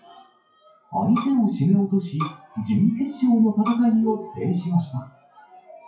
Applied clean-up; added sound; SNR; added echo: classical method WPE with log-MMSE.